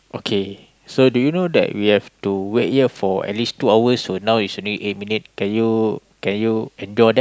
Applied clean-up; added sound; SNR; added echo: none; none; none; none.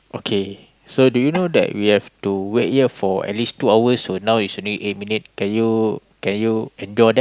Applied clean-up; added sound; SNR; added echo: none; Tap / Wood; 14 dB; none.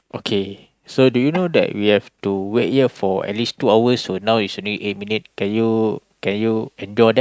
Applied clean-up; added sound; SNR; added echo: neural mask model RNNoise.